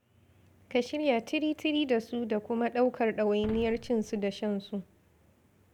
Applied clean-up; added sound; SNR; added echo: none; Boom; 16 dB; none.